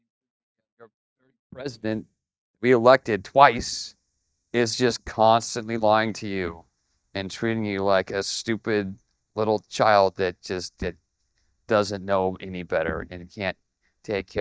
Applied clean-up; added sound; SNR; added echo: neural mask model DeepFilterNet 3.